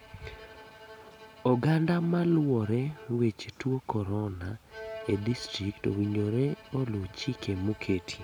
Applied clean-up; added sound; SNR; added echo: none; Bowed string instrument; 20 dB; none.